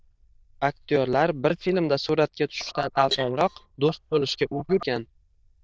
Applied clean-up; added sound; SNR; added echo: neural diffusion model UNIVERSE++.